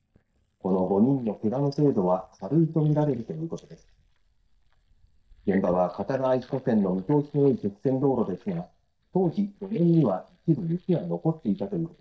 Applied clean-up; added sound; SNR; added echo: neural mask model DeepFilterNet 3.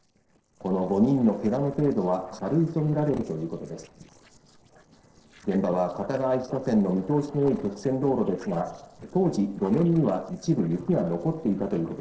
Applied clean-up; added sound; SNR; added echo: neural separator model SepFormer DNS4.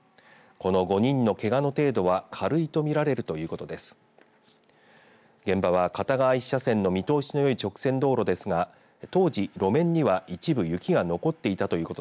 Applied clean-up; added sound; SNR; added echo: none; none; none; none.